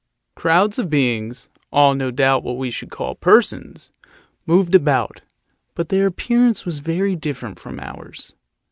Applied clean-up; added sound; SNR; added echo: none; none; none; none.